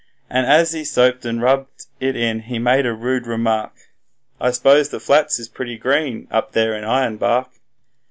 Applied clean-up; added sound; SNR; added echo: none; none; none; none.